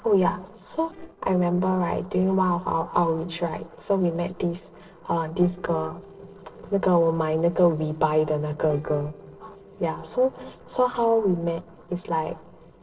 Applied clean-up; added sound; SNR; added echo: neural separator model SepFormer DNS4.